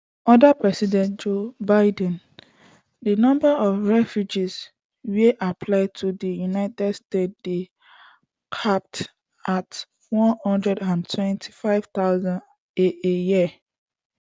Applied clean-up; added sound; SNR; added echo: none; none; none; none.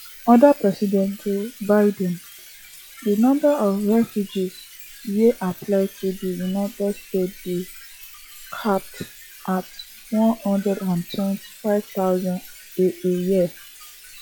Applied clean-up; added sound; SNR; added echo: classical method log-MMSE.